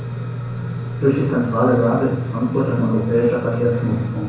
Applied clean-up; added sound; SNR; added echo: none; none; none; reverberation time 0.6 s.